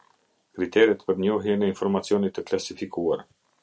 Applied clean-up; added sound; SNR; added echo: none; none; none; none.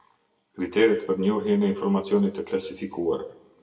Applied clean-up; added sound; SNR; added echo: none; none; none; reverberation time 0.8 s.